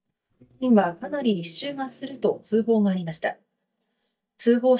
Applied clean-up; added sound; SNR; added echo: neural mask model DeepFilterNet 3.